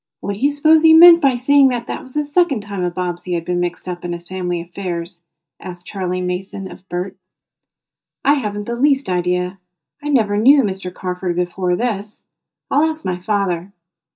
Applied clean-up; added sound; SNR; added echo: neural mask model DeepFilterNet 3.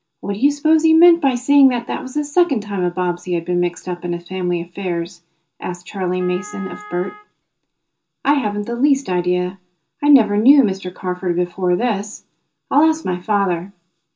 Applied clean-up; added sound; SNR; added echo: none; Wind instrument, woodwind instrument; 20 dB; reverberation time 0.2 s.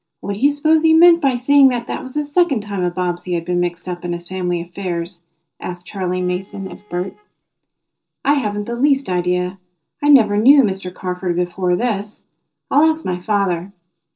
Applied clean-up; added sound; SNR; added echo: neural separator model SepFormer DNS4.